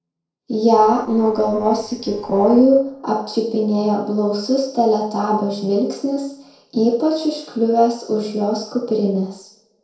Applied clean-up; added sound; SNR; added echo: neural separator model SepFormer DNS4.